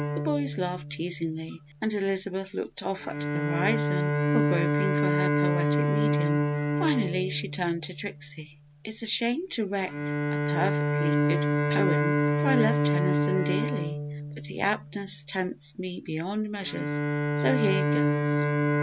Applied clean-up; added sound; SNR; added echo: none; Bowed string instrument; -4 dB; none.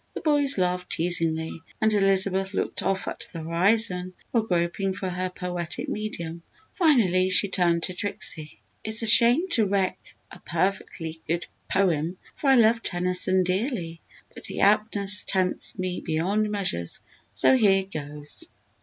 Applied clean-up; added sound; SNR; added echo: none; none; none; none.